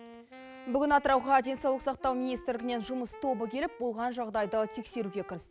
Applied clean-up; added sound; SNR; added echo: none; Wind instrument, woodwind instrument; 18 dB; none.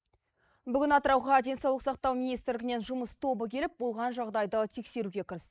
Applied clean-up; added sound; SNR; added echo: neural mask model Resemble Enhance denoiser.